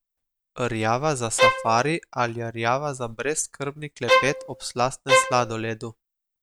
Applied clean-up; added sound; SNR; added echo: none; Bowed string instrument; -3 dB; none.